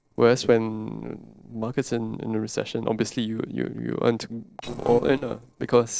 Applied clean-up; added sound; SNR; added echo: neural separator model SepFormer DNS4.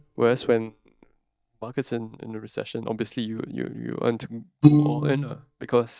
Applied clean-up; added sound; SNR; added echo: neural mask model DeepFilterNet 3.